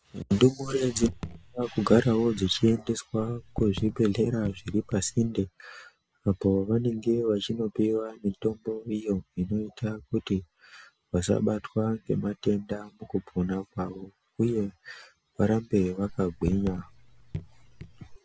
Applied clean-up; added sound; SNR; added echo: none; Raindrop / Drip; 12 dB; none.